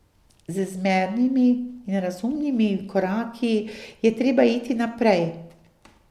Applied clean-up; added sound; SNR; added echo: none; none; none; none.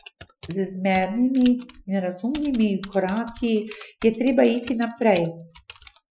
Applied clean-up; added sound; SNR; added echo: classical method Wiener filter.